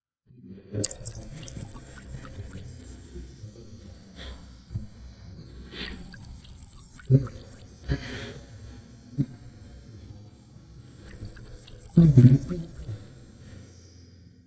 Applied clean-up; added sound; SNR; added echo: neural mask model DeepFilterNet 3.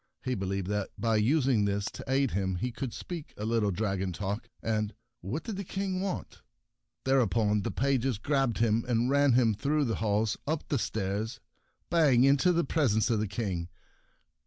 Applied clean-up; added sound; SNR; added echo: none; none; none; none.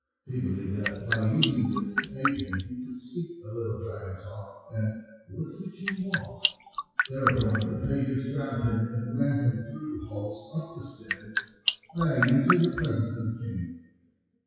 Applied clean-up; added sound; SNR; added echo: classical method WPE with log-MMSE.